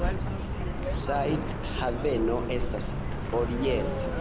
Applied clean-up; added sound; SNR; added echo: none; Car; -1 dB; none.